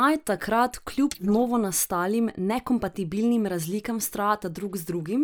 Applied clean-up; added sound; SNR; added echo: neural mask model Resemble Enhance denoiser.